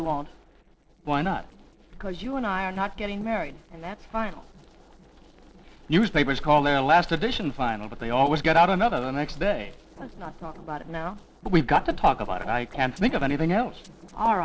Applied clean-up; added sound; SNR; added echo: neural separator model SepFormer DNS4.